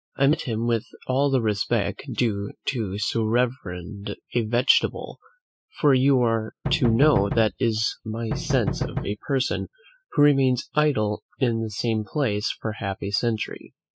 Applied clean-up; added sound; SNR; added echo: classical method spectral subtraction.